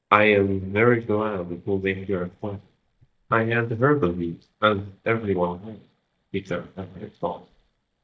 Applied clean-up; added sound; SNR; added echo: neural mask model DeepFilterNet 3.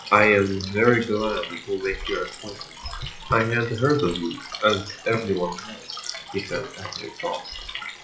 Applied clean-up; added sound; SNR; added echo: classical method WPE with log-MMSE.